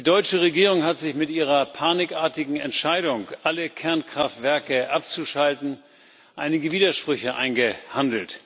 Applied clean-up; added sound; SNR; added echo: none; none; none; none.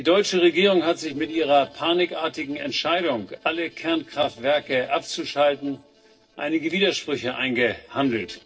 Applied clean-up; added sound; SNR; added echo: neural separator model SepFormer DNS4.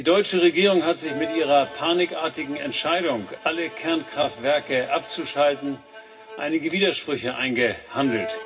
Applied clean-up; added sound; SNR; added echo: none; Bowed string instrument; 16 dB; reverberation time 0.4 s.